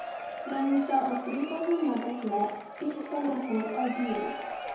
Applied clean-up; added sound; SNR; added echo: none; Applause / Crowd / Cheering; 8 dB; reverberation time 1.0 s.